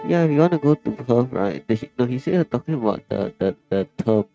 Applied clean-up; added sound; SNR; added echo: neural mask model RNNoise.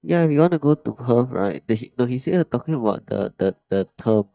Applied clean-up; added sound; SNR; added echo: neural mask model DeepFilterNet 3.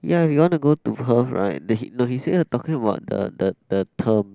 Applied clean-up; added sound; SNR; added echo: none; none; none; none.